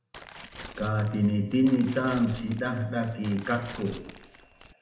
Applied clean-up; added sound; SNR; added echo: none; Tearing; 17 dB; reverberation time 0.8 s.